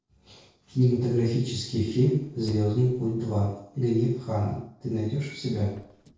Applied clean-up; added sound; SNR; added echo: neural separator model SepFormer DNS4.